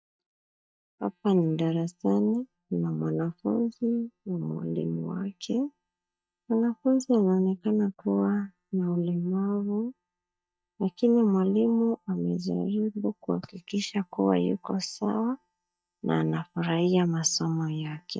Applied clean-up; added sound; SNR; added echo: neural mask model DeepFilterNet 3.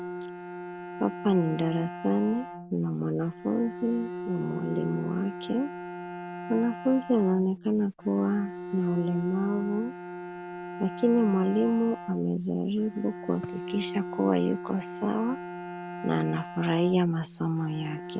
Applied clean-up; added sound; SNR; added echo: none; Bowed string instrument; 10 dB; none.